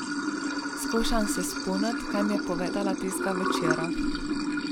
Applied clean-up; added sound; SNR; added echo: none; Sink (filling or washing) / Water; -2 dB; none.